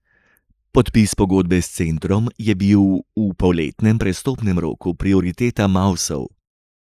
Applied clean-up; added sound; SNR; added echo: neural mask model Resemble Enhance denoiser.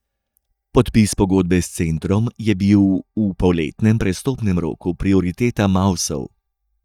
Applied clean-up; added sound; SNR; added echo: neural mask model DeepFilterNet 3.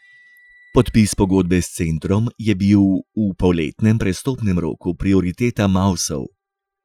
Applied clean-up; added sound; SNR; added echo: classical method Wiener filter.